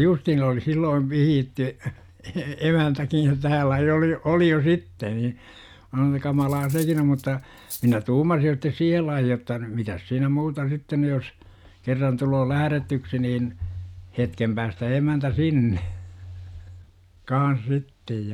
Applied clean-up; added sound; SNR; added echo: none; Cutlery, silverware; 19 dB; none.